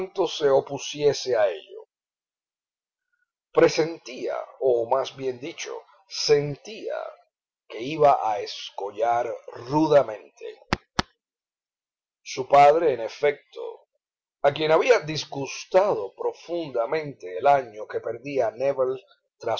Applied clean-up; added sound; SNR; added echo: none; none; none; none.